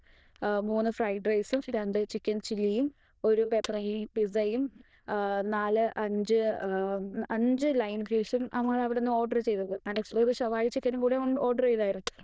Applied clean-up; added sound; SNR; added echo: neural diffusion model UNIVERSE++.